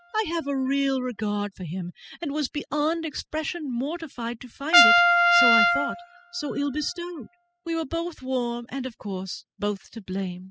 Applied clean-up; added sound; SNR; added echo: classical method spectral subtraction.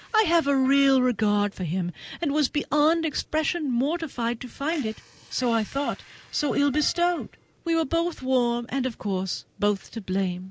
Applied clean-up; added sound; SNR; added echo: neural mask model Resemble Enhance denoiser.